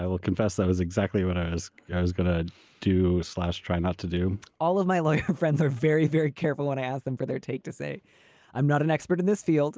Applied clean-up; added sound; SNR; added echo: none; none; none; none.